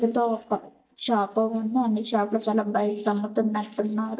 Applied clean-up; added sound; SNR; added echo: neural mask model DeepFilterNet 3.